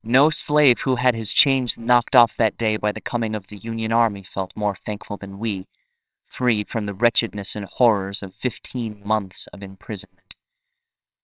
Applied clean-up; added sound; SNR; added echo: neural separator model SepFormer WHAMR!.